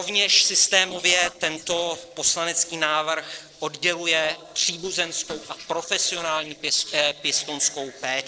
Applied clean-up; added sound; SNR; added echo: neural separator model SepFormer DNS4.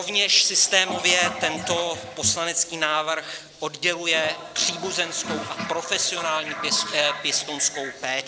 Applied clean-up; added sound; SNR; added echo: none; Toilet flush; 11 dB; none.